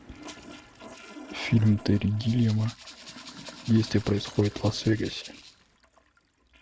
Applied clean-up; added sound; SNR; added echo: none; Toilet flush + Rattle (instrument); 18 dB; none.